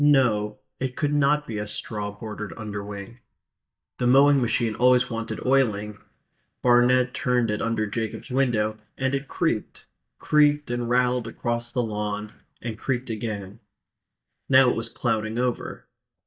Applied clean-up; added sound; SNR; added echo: neural mask model DeepFilterNet 3.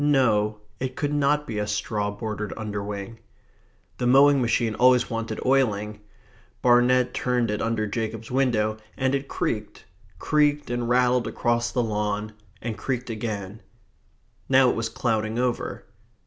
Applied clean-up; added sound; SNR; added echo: none; none; none; none.